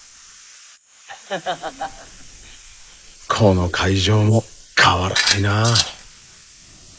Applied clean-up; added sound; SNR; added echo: neural mask model Resemble Enhance denoiser.